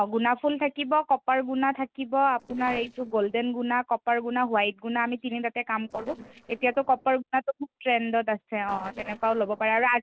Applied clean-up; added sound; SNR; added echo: neural separator model SepFormer DNS4.